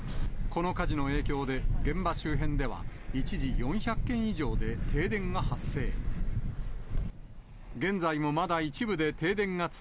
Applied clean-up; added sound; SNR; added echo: none; none; none; none.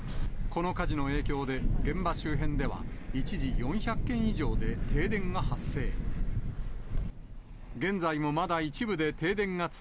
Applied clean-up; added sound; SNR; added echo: none; Thunder / Rain; 10 dB; none.